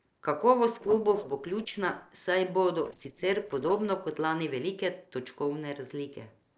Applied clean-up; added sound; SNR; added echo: neural separator model SepFormer DNS4.